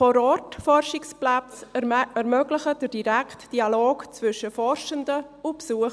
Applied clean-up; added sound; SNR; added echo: none; none; none; none.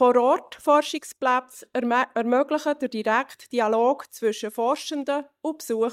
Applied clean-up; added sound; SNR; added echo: neural mask model DeepFilterNet 3.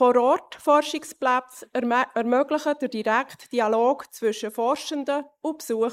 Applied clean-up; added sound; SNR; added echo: neural mask model Resemble Enhance denoiser.